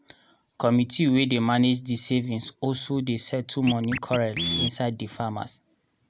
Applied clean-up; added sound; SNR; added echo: none; Scratching (performance technique); 8 dB; none.